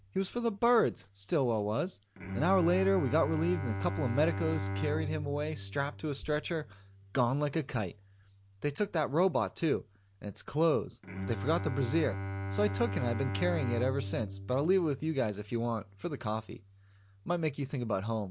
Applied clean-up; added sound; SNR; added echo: none; Bowed string instrument; 8 dB; none.